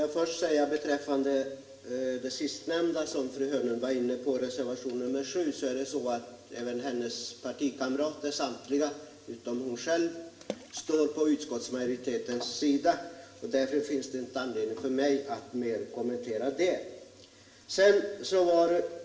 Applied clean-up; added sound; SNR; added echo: none; Water / Splash, splatter; 17 dB; reverberation time 0.8 s.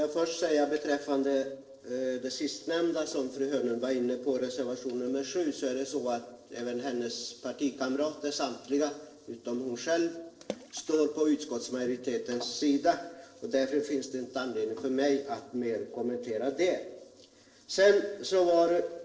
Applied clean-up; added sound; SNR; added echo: neural separator model SepFormer DNS4.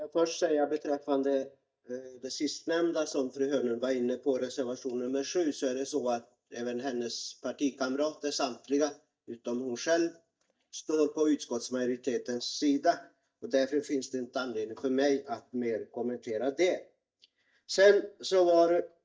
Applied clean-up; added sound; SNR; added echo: neural mask model DeepFilterNet 3.